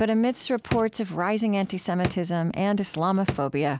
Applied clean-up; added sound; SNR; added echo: none; Drawer open or close; 11 dB; none.